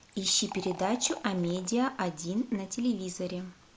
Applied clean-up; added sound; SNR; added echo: none; Fill (with liquid); 17 dB; none.